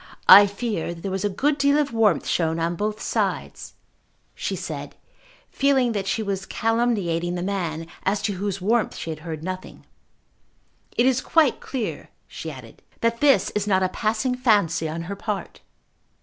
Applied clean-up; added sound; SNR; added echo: none; none; none; none.